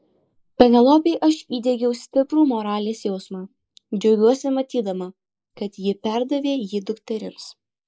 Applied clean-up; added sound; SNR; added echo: neural mask model Resemble Enhance denoiser.